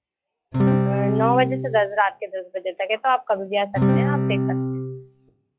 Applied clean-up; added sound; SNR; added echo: classical method log-MMSE.